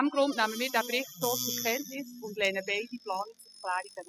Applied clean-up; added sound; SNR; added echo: classical method spectral subtraction.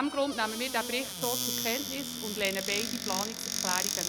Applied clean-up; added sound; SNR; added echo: none; Squeak / Cupboard open or close; 1 dB; none.